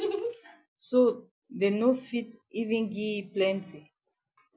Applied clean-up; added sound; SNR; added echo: none; none; none; none.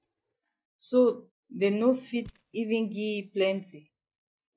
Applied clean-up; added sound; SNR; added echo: neural mask model DeepFilterNet 3.